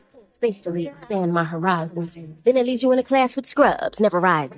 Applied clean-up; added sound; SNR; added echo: neural mask model DeepFilterNet 3.